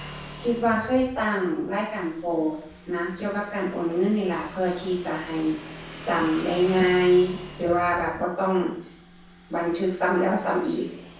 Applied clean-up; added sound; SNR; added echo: none; Motorcycle / Engine; 17 dB; reverberation time 0.6 s.